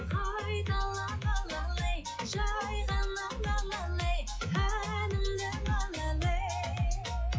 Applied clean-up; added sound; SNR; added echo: classical method log-MMSE.